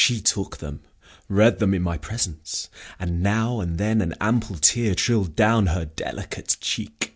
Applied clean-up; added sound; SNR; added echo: none; none; none; none.